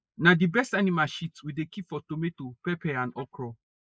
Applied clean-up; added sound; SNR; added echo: neural mask model Resemble Enhance denoiser.